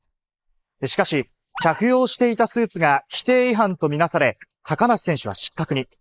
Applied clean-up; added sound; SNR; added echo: neural mask model Resemble Enhance denoiser.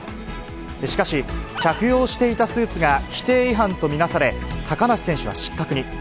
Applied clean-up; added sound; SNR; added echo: none; Animal; 12 dB; none.